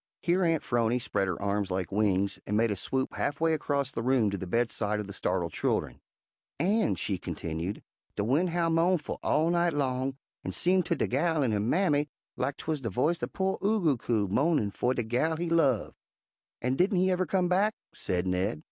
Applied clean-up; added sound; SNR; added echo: none; none; none; none.